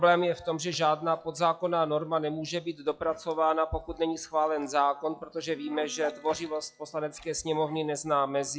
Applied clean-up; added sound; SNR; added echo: classical method log-MMSE.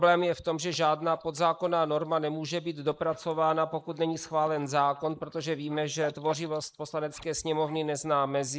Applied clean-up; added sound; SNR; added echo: neural mask model Resemble Enhance denoiser.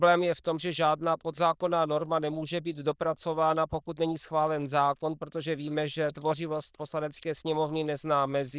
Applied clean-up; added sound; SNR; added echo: neural diffusion model UNIVERSE++.